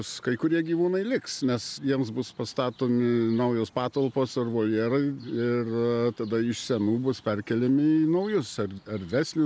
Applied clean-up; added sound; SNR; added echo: none; none; none; none.